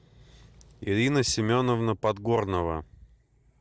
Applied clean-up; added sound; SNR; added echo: none; none; none; none.